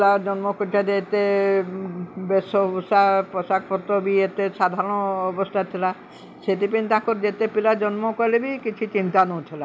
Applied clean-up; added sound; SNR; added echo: none; none; none; none.